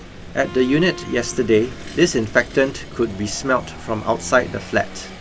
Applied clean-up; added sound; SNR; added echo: none; Engine / Vehicle + Bowed string instrument; 14 dB; none.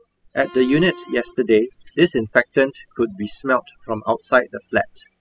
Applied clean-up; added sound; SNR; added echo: classical method spectral subtraction.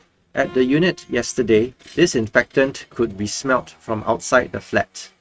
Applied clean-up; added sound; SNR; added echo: neural mask model RNNoise.